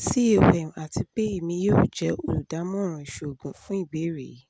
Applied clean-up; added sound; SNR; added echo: none; none; none; none.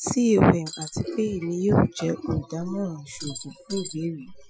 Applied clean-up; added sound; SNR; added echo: classical method Wiener filter.